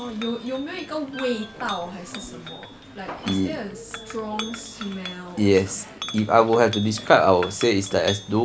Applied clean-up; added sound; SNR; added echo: none; Chink, clink; 14 dB; none.